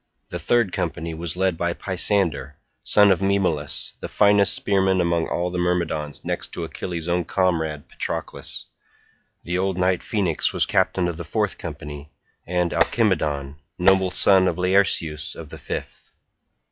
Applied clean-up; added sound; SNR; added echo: classical method log-MMSE.